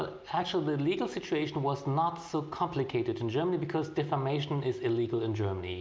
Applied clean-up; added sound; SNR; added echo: none; none; none; none.